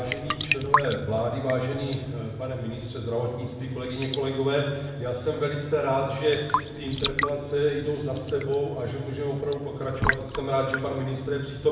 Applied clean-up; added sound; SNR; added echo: none; Raindrop / Drip / Trickle, dribble; 5 dB; reverberation time 1.0 s.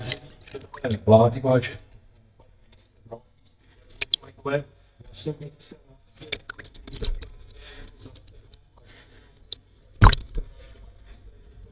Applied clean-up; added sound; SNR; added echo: neural mask model DeepFilterNet 3.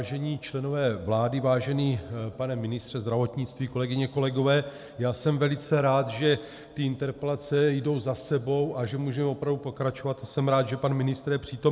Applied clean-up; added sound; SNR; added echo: none; none; none; none.